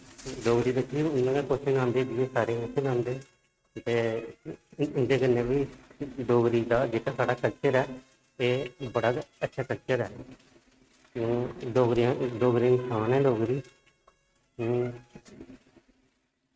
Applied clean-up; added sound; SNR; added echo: neural mask model RNNoise.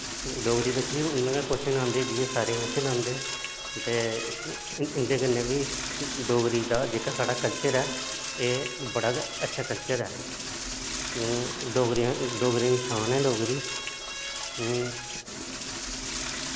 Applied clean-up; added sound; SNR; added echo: none; Toilet flush / Door; 5 dB; none.